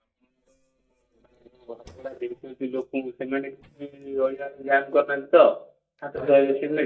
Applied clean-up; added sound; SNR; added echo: neural mask model DeepFilterNet 3.